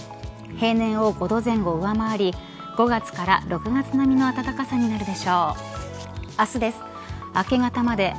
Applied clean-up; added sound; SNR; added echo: none; none; none; none.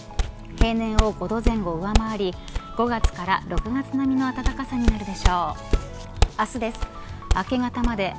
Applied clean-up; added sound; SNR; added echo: none; Walk, footsteps; -1 dB; none.